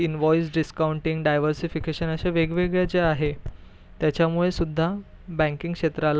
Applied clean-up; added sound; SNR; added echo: none; Knock; 12 dB; none.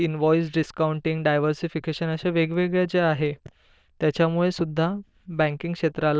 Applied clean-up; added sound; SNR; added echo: neural diffusion model UNIVERSE++.